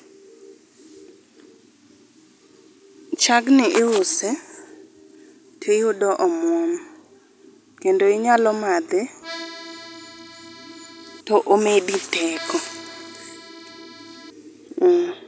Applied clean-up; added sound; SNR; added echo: none; Accordion; 15 dB; none.